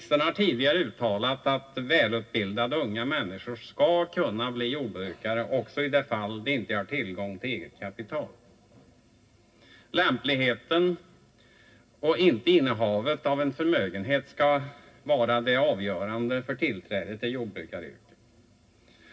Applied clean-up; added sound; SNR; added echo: none; none; none; reverberation time 0.4 s.